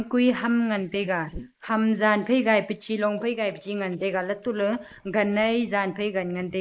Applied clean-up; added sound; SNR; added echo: neural mask model Resemble Enhance denoiser.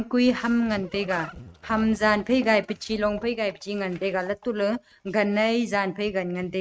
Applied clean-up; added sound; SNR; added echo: neural mask model RNNoise.